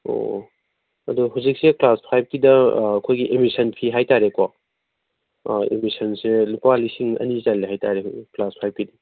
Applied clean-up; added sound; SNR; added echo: none; none; none; none.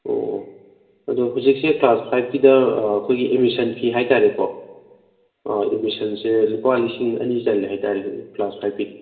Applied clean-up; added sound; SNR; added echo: none; none; none; reverberation time 0.8 s.